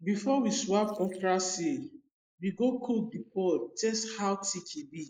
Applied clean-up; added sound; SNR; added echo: neural mask model Resemble Enhance denoiser.